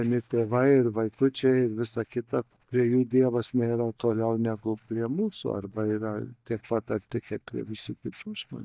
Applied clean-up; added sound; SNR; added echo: neural mask model DeepFilterNet 3.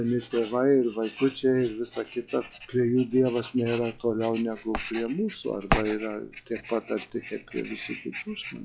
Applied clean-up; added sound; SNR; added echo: classical method log-MMSE.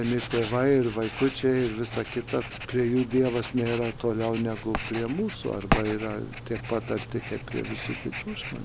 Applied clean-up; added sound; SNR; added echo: none; Writing; 7 dB; none.